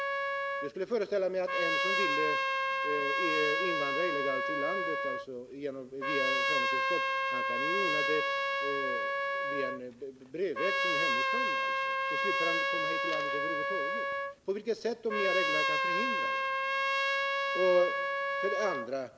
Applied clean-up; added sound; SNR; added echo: none; Trumpet; -5 dB; none.